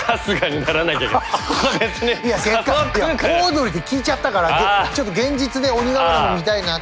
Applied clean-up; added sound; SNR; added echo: none; none; none; none.